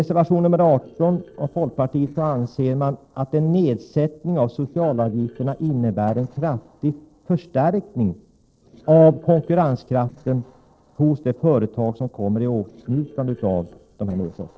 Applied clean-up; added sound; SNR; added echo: neural separator model SepFormer DNS4.